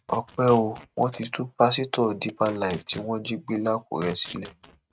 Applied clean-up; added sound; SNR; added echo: neural mask model RNNoise.